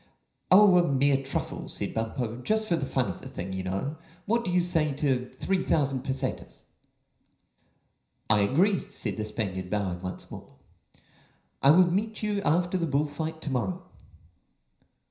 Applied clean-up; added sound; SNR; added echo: none; none; none; reverberation time 0.5 s.